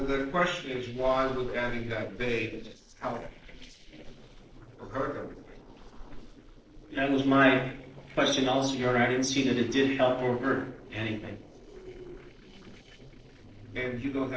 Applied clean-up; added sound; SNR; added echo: neural separator model SepFormer DNS4.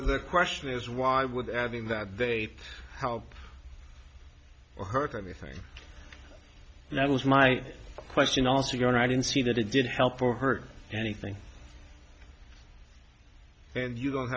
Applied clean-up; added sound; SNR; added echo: none; none; none; none.